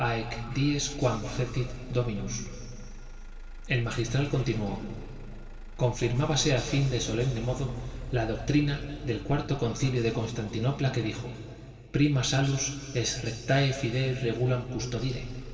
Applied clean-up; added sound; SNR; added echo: none; Motor vehicle (road); 13 dB; reverberation time 2.5 s.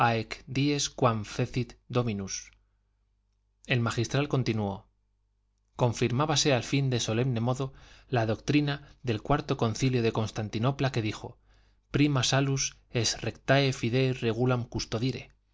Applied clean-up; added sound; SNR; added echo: none; none; none; none.